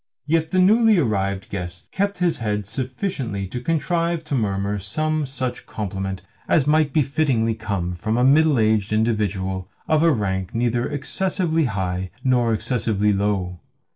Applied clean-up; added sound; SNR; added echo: none; none; none; none.